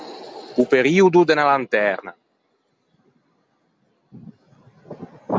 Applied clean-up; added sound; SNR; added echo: none; none; none; none.